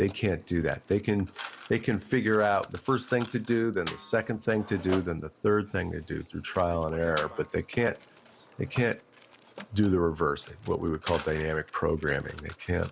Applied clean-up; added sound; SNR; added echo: none; Snare drum + Mechanisms; 18 dB; none.